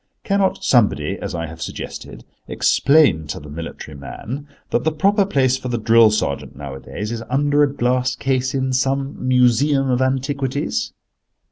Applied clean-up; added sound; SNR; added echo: none; none; none; none.